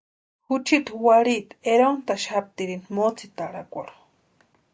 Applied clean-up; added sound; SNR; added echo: none; none; none; none.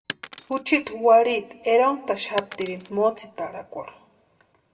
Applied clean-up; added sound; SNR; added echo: none; Shatter; 15 dB; reverberation time 0.7 s.